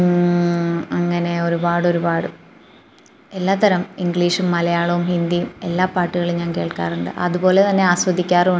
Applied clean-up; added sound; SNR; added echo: none; none; none; none.